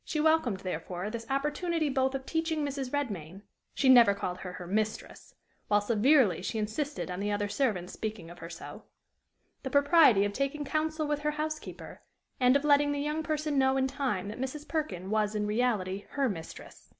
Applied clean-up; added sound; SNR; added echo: none; none; none; none.